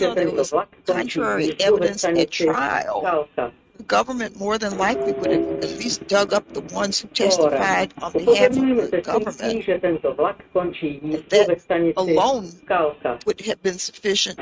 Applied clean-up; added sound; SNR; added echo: neural mask model RNNoise.